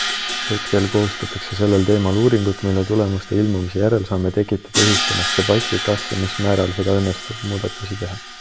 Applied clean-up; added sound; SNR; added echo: none; Crash cymbal; 7 dB; none.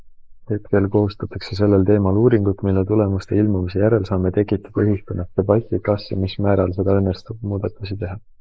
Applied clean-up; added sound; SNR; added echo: neural mask model Resemble Enhance denoiser.